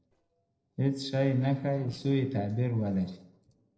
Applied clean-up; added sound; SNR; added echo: neural separator model SepFormer DNS4.